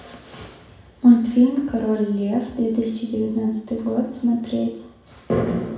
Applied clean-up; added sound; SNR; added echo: none; none; none; reverberation time 0.6 s.